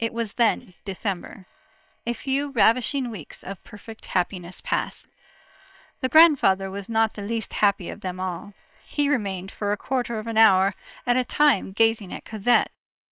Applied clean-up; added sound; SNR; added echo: neural separator model SepFormer WHAM!.